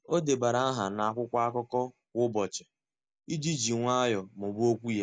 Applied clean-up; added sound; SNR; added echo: none; none; none; none.